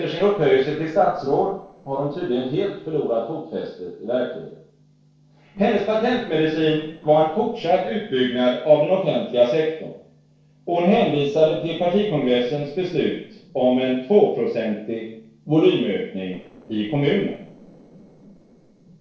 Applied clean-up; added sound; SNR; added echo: neural separator model SepFormer DNS4.